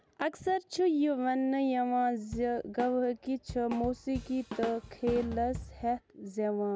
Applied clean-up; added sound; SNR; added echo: none; Drum / Drum kit; 11 dB; none.